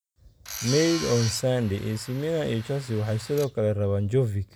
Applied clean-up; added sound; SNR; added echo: none; Tools; 11 dB; none.